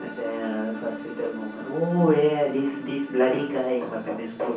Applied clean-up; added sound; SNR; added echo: none; Bowed string instrument; 13 dB; reverberation time 0.6 s.